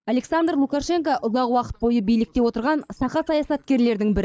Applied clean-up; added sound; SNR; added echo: neural mask model DeepFilterNet 3.